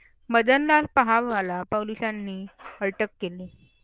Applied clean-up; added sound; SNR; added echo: neural diffusion model UNIVERSE++.